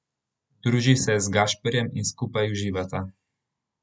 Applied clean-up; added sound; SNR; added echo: none; none; none; none.